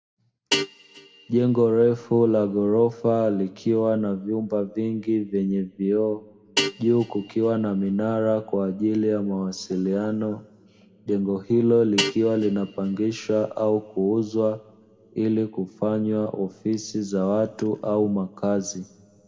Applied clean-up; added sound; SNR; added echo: none; Guitar; 11 dB; reverberation time 1.4 s.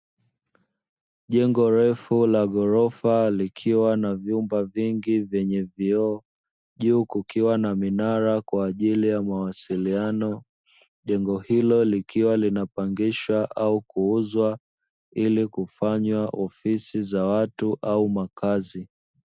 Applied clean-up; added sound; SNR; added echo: none; none; none; none.